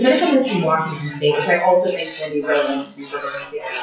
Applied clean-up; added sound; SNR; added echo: classical method WPE with log-MMSE.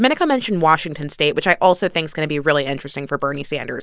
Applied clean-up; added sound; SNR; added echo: none; none; none; none.